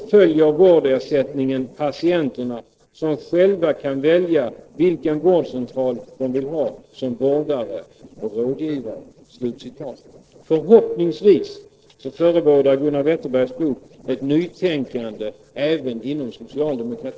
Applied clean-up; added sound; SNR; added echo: neural separator model SepFormer DNS4.